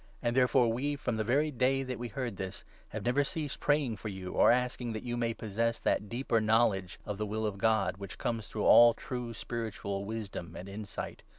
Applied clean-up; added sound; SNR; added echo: none; none; none; none.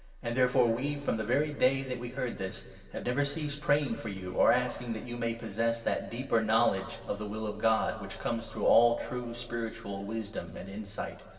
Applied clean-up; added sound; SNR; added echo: none; none; none; reverberation time 2.1 s.